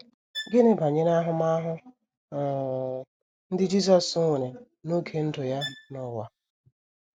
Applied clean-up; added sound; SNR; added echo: none; Bowed string instrument; 15 dB; none.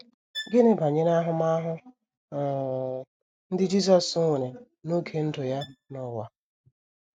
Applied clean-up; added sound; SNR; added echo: neural mask model RNNoise.